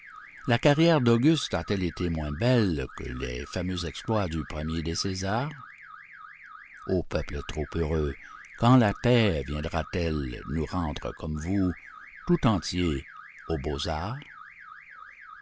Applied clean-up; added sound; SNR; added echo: none; Alarm / Car; 19 dB; none.